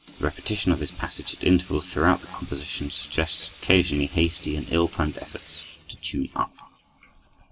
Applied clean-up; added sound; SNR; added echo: none; Sink (filling or washing) / Water tap, faucet; 16 dB; reverberation time 2.5 s.